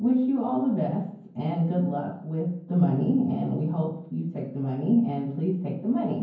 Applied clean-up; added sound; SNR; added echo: none; none; none; reverberation time 0.9 s.